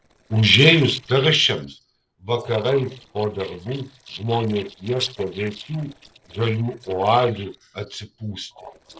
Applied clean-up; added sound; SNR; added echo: neural separator model SepFormer DNS4.